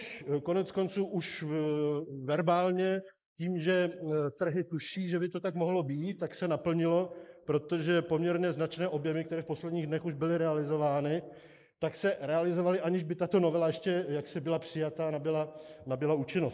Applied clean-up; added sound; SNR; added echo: neural mask model Resemble Enhance denoiser.